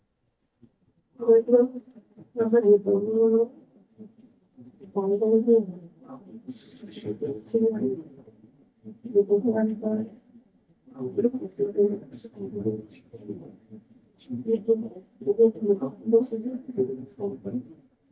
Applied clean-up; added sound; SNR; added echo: neural mask model DeepFilterNet 3.